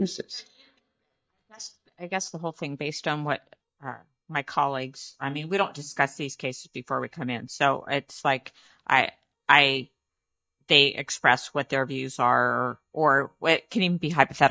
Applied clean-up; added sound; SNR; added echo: neural mask model DeepFilterNet 3.